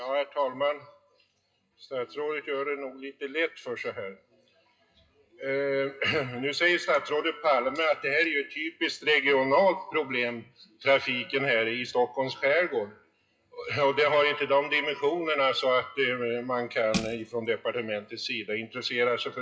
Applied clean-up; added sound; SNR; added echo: classical method WPE with log-MMSE.